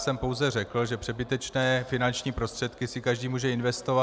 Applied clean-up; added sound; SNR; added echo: none; none; none; none.